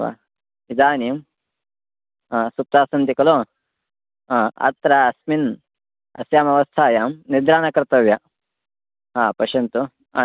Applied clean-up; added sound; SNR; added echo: none; none; none; none.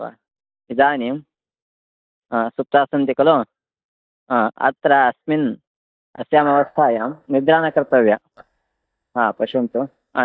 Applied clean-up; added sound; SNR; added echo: neural mask model DeepFilterNet 3.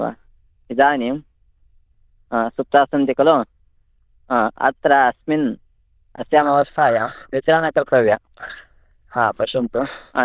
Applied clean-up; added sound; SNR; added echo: neural diffusion model UNIVERSE++.